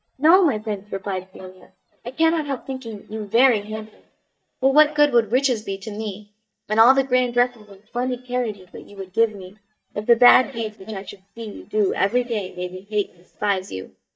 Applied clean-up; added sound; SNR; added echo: neural mask model DeepFilterNet 3.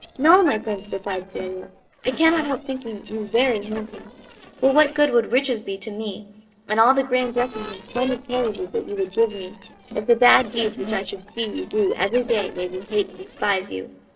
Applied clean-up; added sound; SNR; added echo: neural separator model SepFormer DNS4.